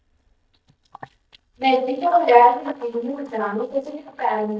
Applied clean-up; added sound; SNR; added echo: neural mask model DeepFilterNet 3.